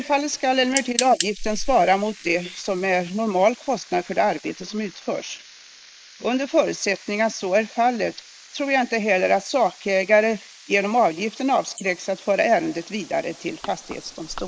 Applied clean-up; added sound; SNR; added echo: neural mask model Resemble Enhance denoiser.